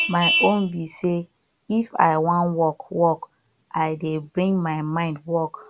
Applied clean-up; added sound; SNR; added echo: none; Vehicle horn, car horn, honking; 9 dB; none.